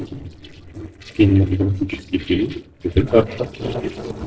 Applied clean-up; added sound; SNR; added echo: neural separator model SepFormer DNS4.